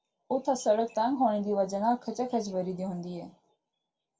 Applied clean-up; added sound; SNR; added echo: none; none; none; reverberation time 0.2 s.